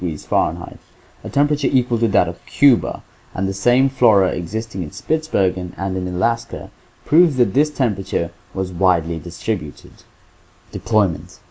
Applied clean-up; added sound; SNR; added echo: none; none; none; none.